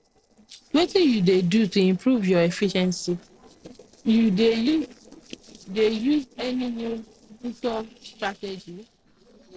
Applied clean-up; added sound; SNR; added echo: neural separator model SepFormer DNS4.